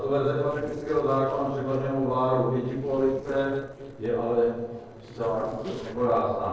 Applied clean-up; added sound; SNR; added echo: neural separator model SepFormer DNS4.